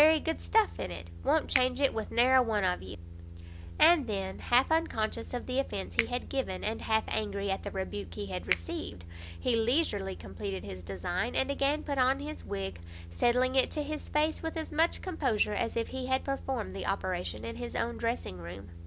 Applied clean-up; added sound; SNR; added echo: none; Finger snapping; 12 dB; none.